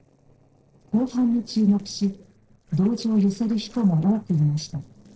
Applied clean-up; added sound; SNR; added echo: neural separator model SepFormer DNS4.